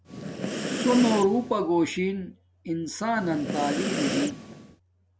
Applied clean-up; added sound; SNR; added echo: none; Breathing; 4 dB; none.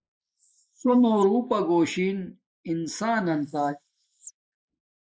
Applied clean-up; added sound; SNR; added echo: neural mask model Resemble Enhance denoiser.